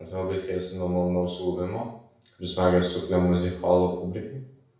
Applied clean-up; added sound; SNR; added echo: none; none; none; reverberation time 0.6 s.